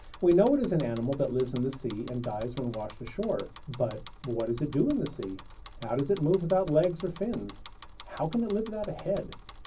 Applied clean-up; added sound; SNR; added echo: none; Bicycle; 15 dB; reverberation time 0.4 s.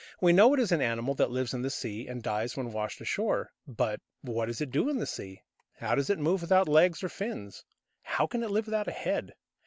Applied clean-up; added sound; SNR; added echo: none; none; none; none.